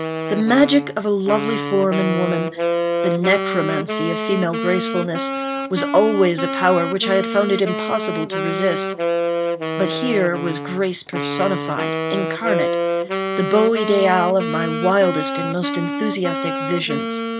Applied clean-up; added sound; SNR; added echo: none; Wind instrument, woodwind instrument; 3 dB; none.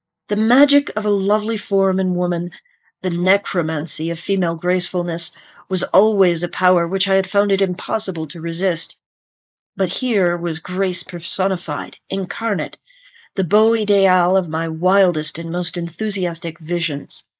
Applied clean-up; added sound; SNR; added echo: neural mask model Resemble Enhance denoiser.